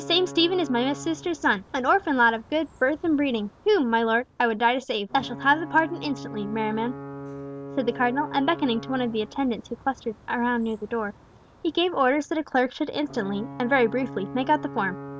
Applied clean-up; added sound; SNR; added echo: none; Alarm / Ocean / Boat, Water vehicle; 15 dB; none.